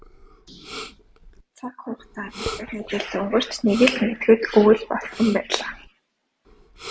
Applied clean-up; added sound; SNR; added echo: none; Respiratory sounds; 16 dB; none.